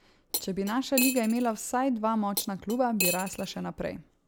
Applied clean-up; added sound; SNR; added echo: none; Cutlery, silverware; 6 dB; none.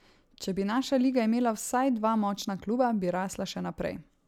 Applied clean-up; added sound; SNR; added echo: none; none; none; none.